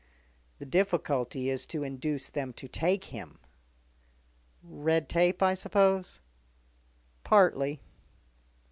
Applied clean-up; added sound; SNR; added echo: none; none; none; none.